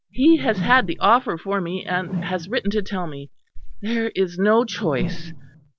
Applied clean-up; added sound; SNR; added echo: none; Whoosh, swoosh, swish; 11 dB; none.